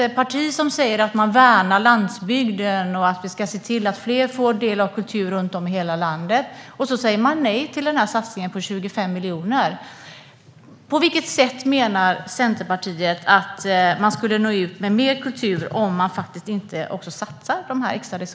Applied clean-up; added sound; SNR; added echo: none; none; none; none.